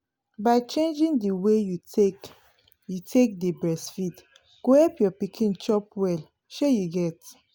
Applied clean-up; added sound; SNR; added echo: none; none; none; none.